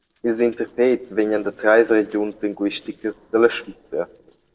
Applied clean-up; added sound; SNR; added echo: neural separator model SepFormer DNS4.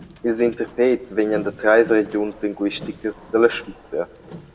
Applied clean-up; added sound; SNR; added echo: none; Boat, Water vehicle; 19 dB; reverberation time 1.7 s.